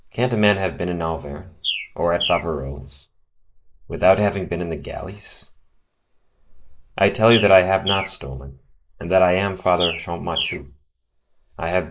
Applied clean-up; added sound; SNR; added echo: neural mask model Resemble Enhance denoiser.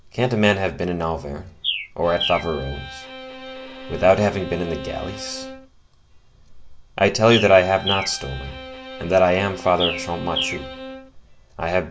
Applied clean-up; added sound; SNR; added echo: none; Bowed string instrument + Bird; 9 dB; none.